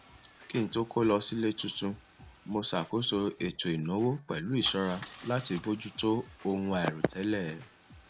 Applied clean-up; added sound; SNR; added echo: none; Scratching (performance technique) + Idling / Engine starting / Car; 20 dB; none.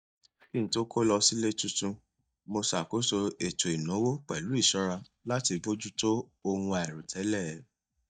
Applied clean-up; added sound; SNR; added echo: neural mask model DeepFilterNet 3.